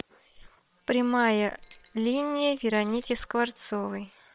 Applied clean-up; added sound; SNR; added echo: neural separator model SepFormer WHAM!.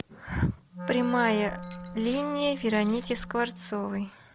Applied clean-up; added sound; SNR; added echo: none; Wind instrument, woodwind instrument + Glass; 11 dB; none.